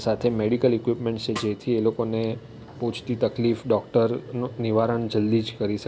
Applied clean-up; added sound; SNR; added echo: none; Snare drum; 17 dB; none.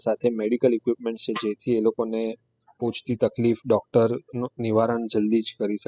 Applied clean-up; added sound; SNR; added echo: classical method spectral subtraction.